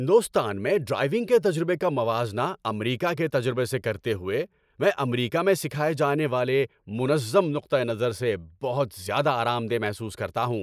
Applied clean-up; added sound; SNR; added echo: neural mask model Resemble Enhance denoiser.